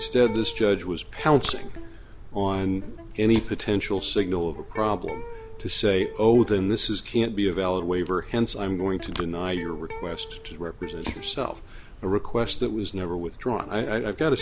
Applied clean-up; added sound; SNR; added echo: none; Electric guitar + Fire; 15 dB; none.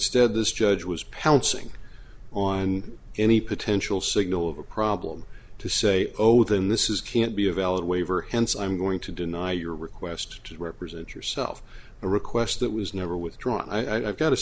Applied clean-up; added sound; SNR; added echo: none; none; none; none.